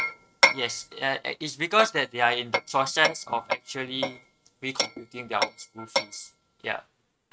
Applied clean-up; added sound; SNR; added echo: neural mask model RNNoise.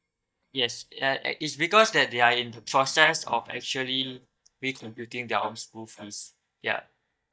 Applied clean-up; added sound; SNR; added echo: neural mask model DeepFilterNet 3.